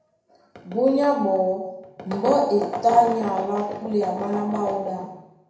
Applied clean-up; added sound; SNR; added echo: none; none; none; reverberation time 0.8 s.